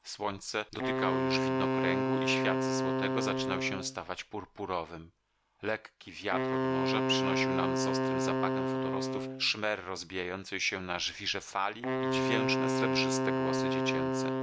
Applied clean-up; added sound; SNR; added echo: none; Wind instrument, woodwind instrument; -4 dB; none.